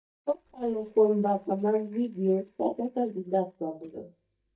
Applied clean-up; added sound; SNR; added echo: neural mask model DeepFilterNet 3.